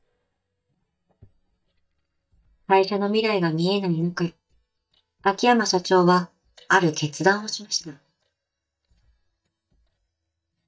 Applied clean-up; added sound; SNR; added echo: neural mask model DeepFilterNet 3.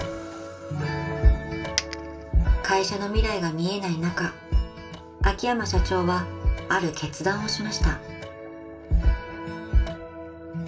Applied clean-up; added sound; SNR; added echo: none; Coin (dropping); 8 dB; reverberation time 0.2 s.